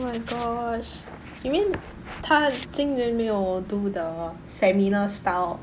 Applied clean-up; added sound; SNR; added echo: none; none; none; none.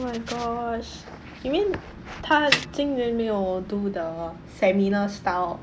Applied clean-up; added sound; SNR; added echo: none; Snare drum; 3 dB; none.